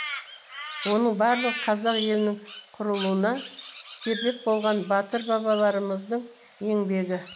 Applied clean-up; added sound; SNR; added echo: none; Crow; 12 dB; none.